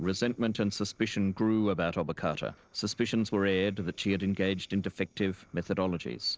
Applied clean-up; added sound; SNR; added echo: neural separator model SepFormer DNS4.